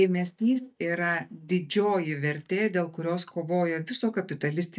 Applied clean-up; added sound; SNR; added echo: neural mask model DeepFilterNet 3.